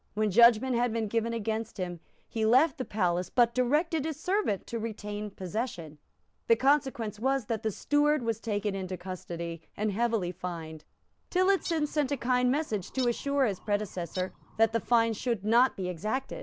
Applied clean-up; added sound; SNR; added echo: none; Bird; 19 dB; none.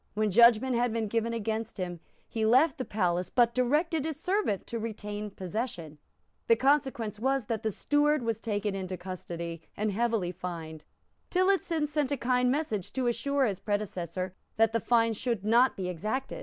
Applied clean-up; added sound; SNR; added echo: none; none; none; none.